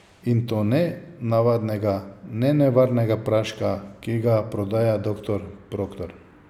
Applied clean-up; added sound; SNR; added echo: none; none; none; none.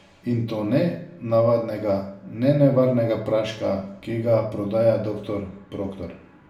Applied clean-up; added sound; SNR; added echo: none; none; none; reverberation time 0.4 s.